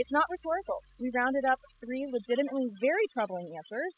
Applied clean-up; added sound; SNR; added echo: classical method spectral subtraction.